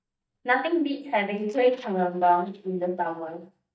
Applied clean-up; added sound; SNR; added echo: neural mask model DeepFilterNet 3.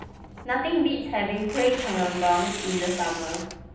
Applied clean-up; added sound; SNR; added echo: none; Tearing; 10 dB; reverberation time 0.9 s.